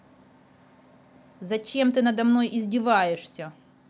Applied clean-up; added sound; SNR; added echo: none; none; none; none.